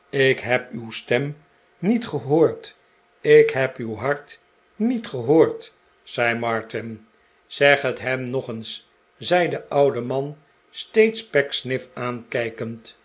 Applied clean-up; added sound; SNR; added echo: none; none; none; none.